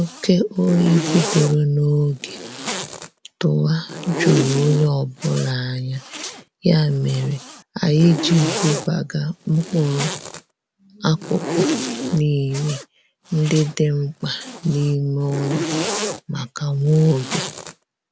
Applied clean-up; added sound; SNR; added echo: none; Zipper (clothing); 8 dB; none.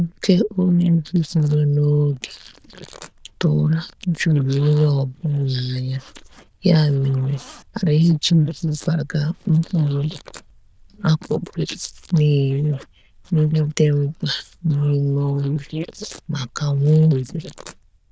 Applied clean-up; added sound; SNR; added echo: neural diffusion model UNIVERSE++.